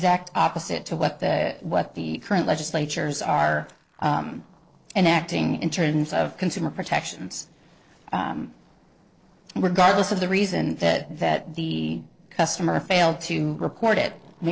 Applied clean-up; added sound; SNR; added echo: neural separator model SepFormer DNS4.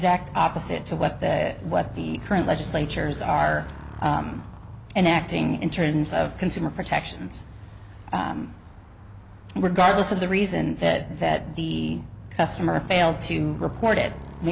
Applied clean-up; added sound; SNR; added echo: none; Motorcycle; 14 dB; none.